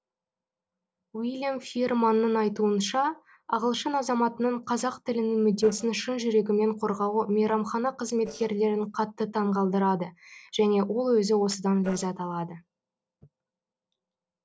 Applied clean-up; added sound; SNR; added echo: neural separator model SepFormer DNS4.